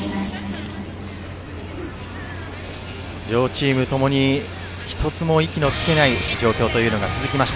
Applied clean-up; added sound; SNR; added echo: none; none; none; none.